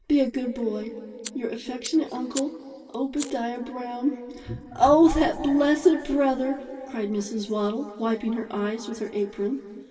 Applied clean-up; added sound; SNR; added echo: none; Fire; 17 dB; reverberation time 3.0 s.